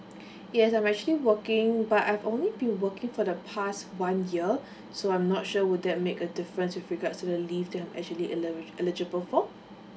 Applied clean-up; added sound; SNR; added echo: none; none; none; none.